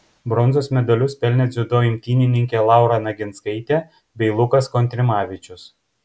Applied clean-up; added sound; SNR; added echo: none; none; none; none.